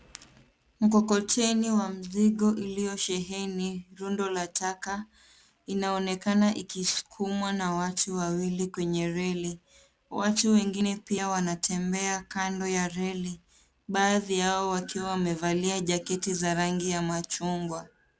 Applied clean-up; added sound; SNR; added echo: none; none; none; none.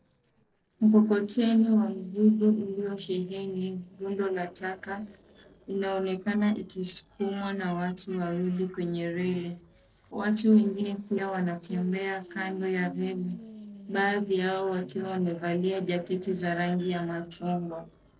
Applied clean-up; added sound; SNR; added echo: neural separator model SepFormer DNS4.